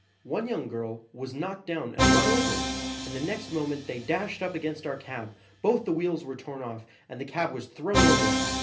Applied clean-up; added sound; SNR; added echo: none; Musical instrument; -1 dB; reverberation time 0.3 s.